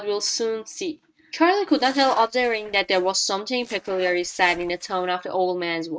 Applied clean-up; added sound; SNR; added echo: neural mask model RNNoise.